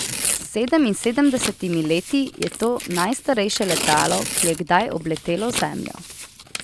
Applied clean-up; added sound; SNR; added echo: none; Tearing; 6 dB; none.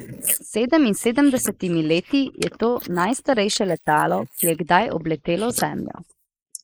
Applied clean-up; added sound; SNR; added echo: neural mask model Resemble Enhance denoiser.